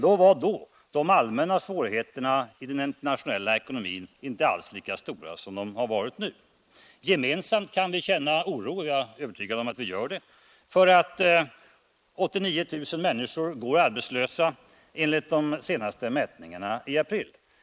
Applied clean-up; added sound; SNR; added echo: neural mask model Resemble Enhance denoiser.